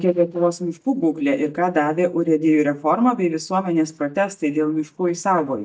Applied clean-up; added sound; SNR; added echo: neural mask model DeepFilterNet 3.